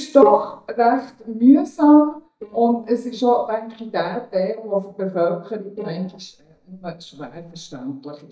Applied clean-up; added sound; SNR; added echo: neural mask model DeepFilterNet 3.